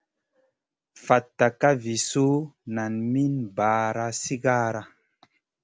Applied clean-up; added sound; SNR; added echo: none; none; none; none.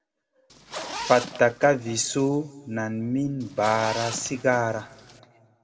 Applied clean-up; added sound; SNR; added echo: none; Zipper (clothing); 11 dB; reverberation time 1.2 s.